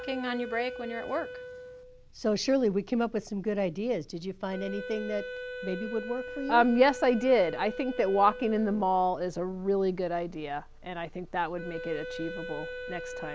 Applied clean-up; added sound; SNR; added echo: none; Wind instrument, woodwind instrument; 12 dB; none.